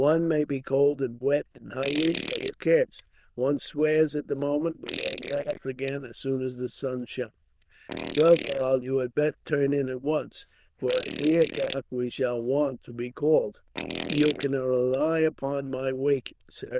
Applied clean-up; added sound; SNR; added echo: neural diffusion model UNIVERSE++.